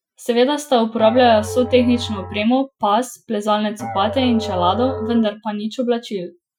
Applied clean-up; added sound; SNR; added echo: classical method Wiener filter.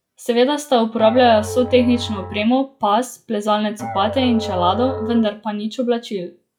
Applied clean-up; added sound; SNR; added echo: classical method log-MMSE.